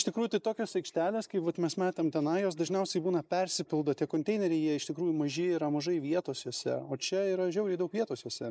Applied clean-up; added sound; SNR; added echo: neural mask model Resemble Enhance denoiser.